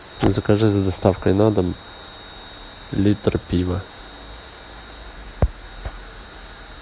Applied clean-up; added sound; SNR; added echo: none; none; none; none.